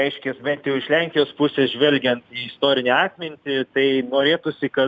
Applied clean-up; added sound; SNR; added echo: none; none; none; none.